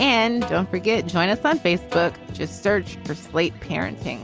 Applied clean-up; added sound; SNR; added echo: none; Snare drum; 17 dB; none.